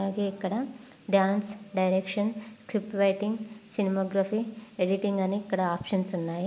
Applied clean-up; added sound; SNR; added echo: none; none; none; none.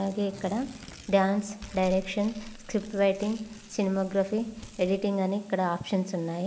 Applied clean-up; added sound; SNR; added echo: none; Tearing; 19 dB; none.